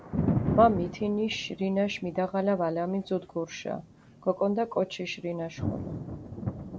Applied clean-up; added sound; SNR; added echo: none; Thunder; 6 dB; none.